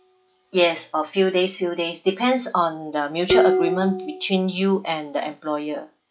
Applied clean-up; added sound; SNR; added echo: classical method log-MMSE.